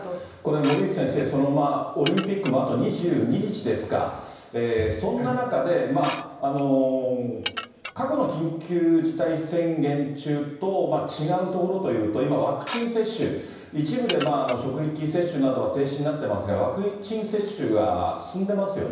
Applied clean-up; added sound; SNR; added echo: none; Dishes, pots, and pans / Glass; 12 dB; reverberation time 0.9 s.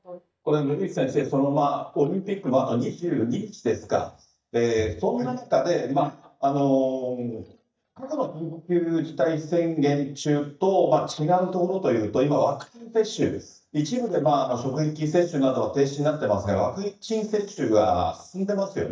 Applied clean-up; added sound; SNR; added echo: neural mask model DeepFilterNet 3.